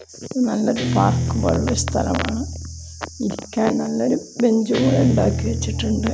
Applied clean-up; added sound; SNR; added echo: none; Guitar; 4 dB; none.